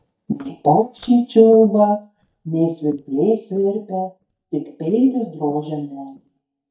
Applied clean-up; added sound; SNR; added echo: neural mask model DeepFilterNet 3.